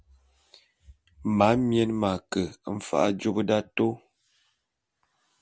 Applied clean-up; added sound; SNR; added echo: none; none; none; none.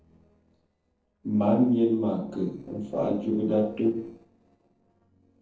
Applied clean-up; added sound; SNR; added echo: neural separator model SepFormer DNS4.